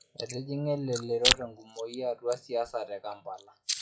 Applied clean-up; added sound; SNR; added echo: classical method WPE with log-MMSE.